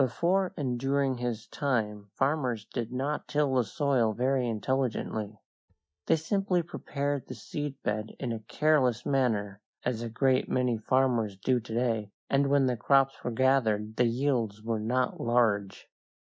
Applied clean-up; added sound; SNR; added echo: neural mask model DeepFilterNet 3.